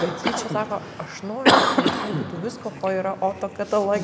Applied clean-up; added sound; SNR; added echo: none; Cough; -2 dB; none.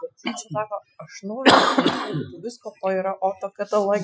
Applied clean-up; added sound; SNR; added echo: classical method Wiener filter.